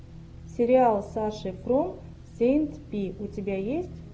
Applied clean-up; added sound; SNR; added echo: none; Guitar; 18 dB; none.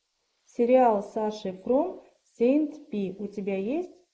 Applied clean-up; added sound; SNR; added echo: neural mask model Resemble Enhance denoiser.